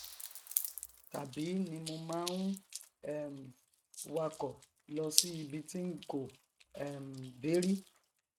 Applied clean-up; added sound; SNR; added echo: neural mask model RNNoise.